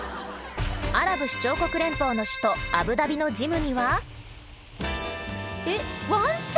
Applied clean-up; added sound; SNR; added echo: none; Keyboard (musical); 9 dB; none.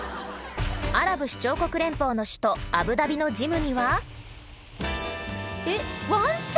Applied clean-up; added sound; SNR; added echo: none; none; none; none.